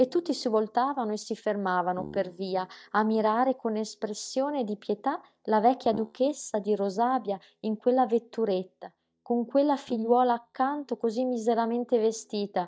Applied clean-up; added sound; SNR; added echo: neural mask model DeepFilterNet 3.